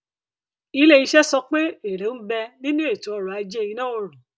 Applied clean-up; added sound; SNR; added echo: none; none; none; none.